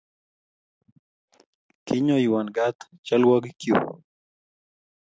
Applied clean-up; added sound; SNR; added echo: none; none; none; none.